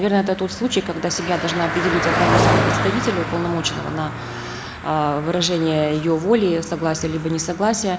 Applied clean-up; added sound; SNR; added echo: none; Car passing by; 4 dB; none.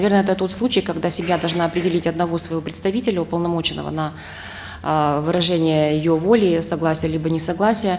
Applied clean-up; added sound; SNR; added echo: none; none; none; none.